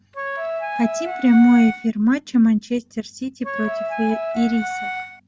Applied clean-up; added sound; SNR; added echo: none; Wind instrument, woodwind instrument; 7 dB; none.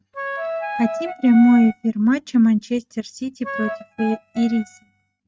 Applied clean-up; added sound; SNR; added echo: neural mask model RNNoise.